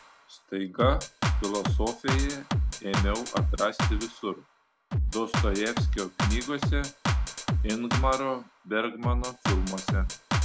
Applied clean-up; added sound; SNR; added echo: none; Drum kit; -4 dB; none.